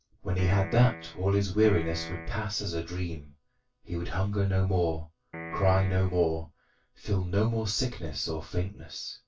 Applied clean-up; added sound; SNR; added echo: none; Piano; 12 dB; reverberation time 0.2 s.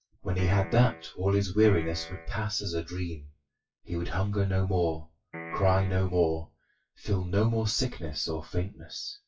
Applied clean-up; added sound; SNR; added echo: classical method WPE with log-MMSE.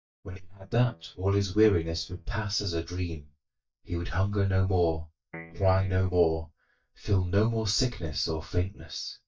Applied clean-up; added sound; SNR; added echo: neural mask model DeepFilterNet 3.